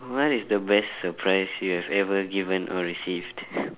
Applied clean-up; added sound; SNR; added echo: none; none; none; none.